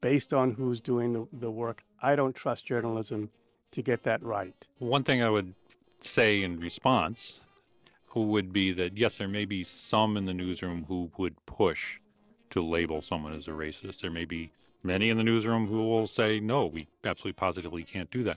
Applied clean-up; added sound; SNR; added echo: neural separator model SepFormer DNS4.